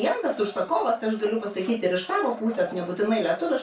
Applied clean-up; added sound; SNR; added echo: none; Domestic sounds, home sounds; 17 dB; reverberation time 0.2 s.